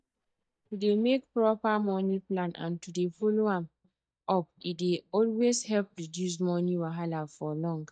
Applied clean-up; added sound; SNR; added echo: neural mask model DeepFilterNet 3.